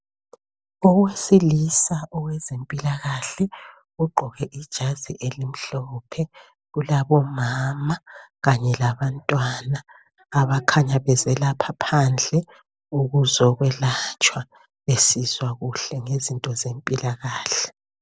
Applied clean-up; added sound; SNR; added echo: none; none; none; none.